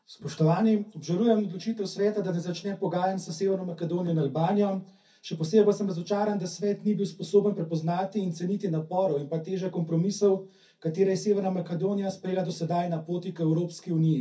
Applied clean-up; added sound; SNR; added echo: none; none; none; reverberation time 0.3 s.